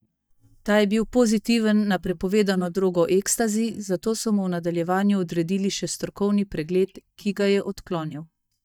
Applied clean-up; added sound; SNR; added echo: neural mask model DeepFilterNet 3.